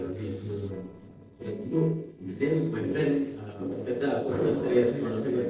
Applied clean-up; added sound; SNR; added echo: neural separator model SepFormer DNS4.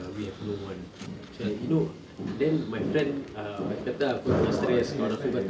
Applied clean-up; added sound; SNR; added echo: none; none; none; none.